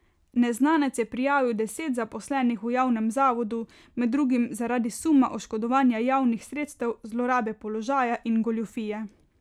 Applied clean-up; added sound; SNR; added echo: none; none; none; none.